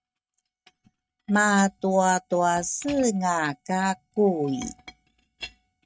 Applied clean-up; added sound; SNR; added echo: neural mask model RNNoise.